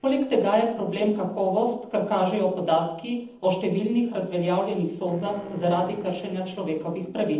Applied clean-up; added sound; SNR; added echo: neural separator model SepFormer DNS4.